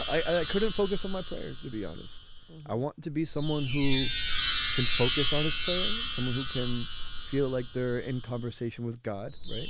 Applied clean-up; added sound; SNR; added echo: none; Chime; -1 dB; none.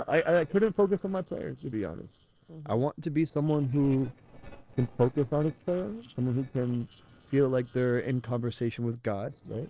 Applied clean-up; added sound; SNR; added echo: neural separator model SepFormer DNS4.